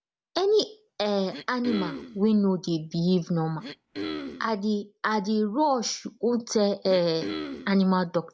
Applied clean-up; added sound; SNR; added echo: none; Cough; 10 dB; none.